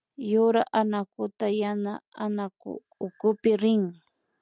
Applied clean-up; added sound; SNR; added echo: none; none; none; none.